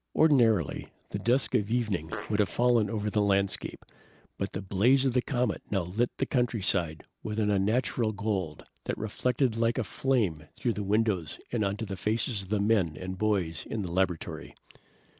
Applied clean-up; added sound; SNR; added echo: none; Fart; 13 dB; none.